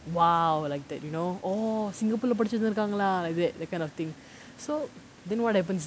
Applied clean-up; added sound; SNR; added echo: none; none; none; none.